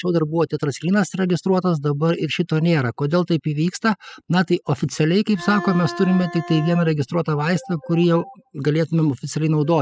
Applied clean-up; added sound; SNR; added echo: classical method spectral subtraction.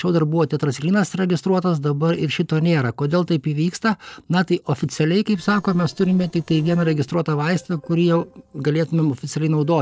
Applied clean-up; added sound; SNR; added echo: neural separator model SepFormer DNS4.